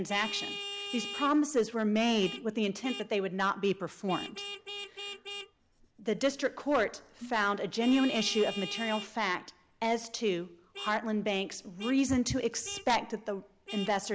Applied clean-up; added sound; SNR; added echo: none; Vehicle horn, car horn, honking; 13 dB; none.